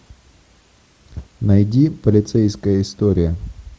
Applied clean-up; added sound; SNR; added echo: none; none; none; none.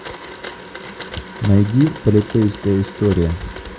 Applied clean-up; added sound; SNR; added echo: none; Domestic sounds, home sounds; 13 dB; none.